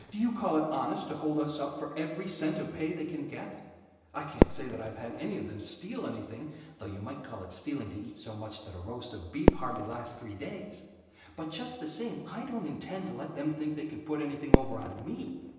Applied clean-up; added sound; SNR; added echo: none; Fireworks; -1 dB; reverberation time 1.0 s.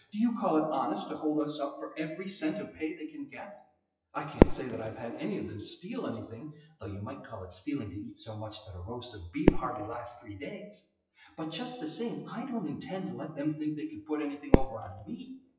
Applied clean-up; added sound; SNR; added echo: classical method WPE with log-MMSE.